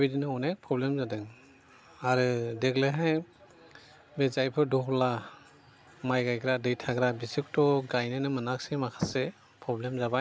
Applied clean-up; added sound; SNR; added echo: none; none; none; none.